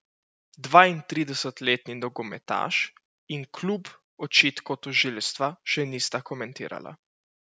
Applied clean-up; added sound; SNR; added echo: none; none; none; none.